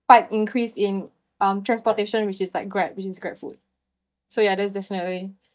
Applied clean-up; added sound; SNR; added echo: neural mask model DeepFilterNet 3.